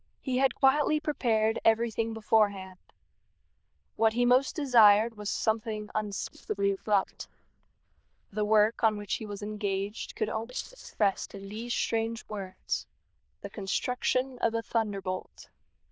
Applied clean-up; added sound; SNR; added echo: neural diffusion model UNIVERSE++.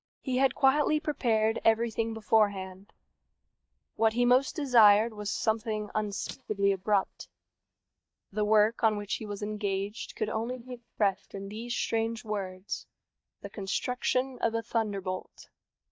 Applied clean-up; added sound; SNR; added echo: neural mask model DeepFilterNet 3.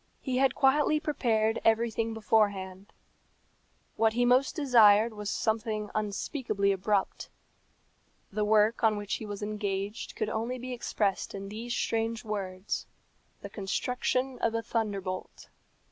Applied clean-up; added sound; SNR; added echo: none; none; none; none.